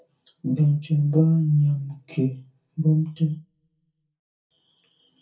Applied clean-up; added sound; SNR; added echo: none; none; none; reverberation time 0.3 s.